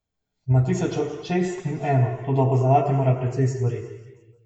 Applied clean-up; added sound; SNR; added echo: none; none; none; reverberation time 1.3 s.